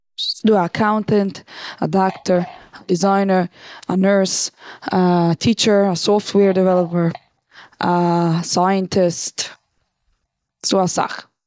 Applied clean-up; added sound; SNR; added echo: neural mask model DeepFilterNet 3.